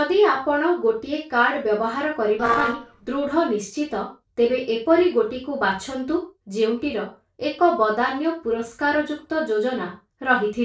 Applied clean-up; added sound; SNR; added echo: neural separator model SepFormer DNS4.